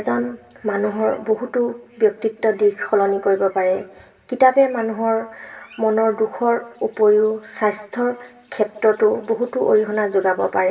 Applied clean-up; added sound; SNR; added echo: none; none; none; reverberation time 0.8 s.